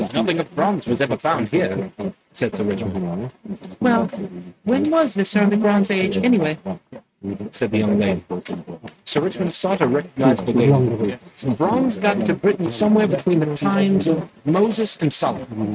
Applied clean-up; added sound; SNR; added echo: neural mask model RNNoise.